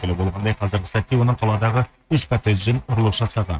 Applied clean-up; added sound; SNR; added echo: neural mask model RNNoise.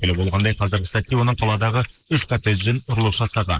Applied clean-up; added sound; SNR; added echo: neural mask model Resemble Enhance denoiser.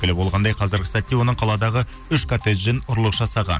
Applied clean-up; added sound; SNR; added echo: none; none; none; none.